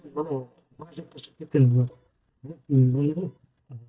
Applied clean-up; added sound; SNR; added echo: neural mask model DeepFilterNet 3.